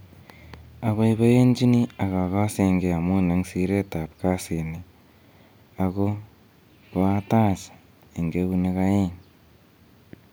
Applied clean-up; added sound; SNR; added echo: none; none; none; none.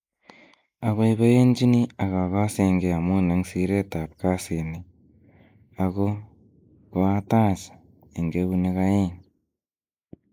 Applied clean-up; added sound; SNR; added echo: neural mask model Resemble Enhance denoiser.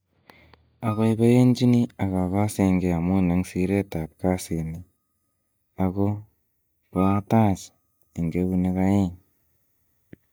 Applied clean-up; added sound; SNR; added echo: neural mask model DeepFilterNet 3.